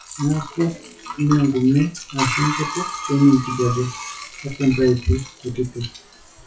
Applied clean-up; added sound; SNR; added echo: classical method WPE with log-MMSE.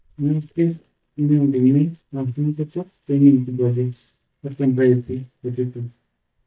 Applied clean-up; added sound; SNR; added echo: neural mask model DeepFilterNet 3.